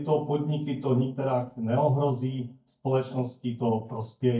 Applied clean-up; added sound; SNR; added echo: neural mask model DeepFilterNet 3.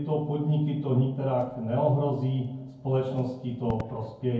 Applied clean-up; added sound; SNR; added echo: none; Crackle; 19 dB; reverberation time 0.9 s.